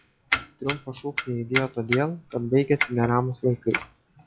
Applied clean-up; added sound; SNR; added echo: classical method log-MMSE.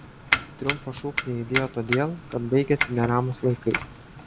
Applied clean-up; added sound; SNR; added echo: none; Domestic sounds, home sounds; 5 dB; none.